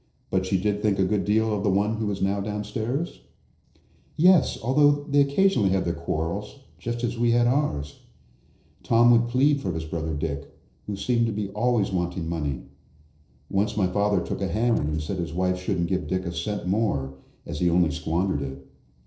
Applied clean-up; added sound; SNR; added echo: neural separator model SepFormer DNS4.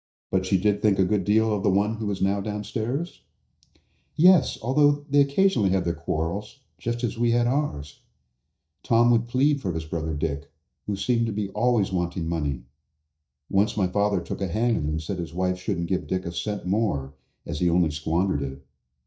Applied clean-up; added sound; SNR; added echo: neural mask model DeepFilterNet 3.